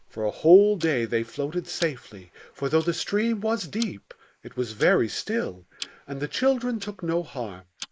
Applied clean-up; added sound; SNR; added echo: neural mask model Resemble Enhance denoiser.